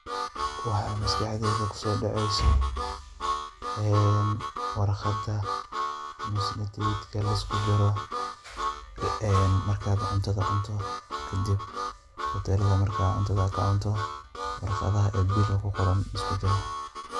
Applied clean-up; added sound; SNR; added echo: none; Harmonica; 6 dB; none.